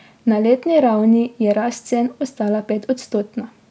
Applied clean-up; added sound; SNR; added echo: none; none; none; none.